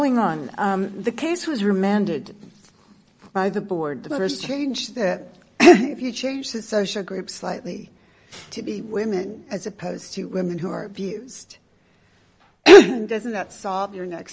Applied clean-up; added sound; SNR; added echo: none; none; none; none.